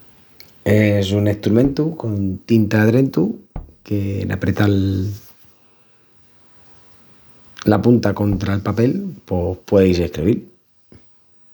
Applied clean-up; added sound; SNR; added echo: none; Tap / Bass drum; 19 dB; none.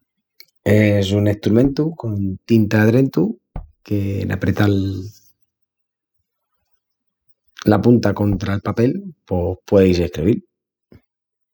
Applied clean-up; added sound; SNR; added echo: classical method spectral subtraction.